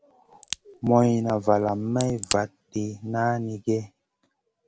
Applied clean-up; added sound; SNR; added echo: none; Crack; 12 dB; none.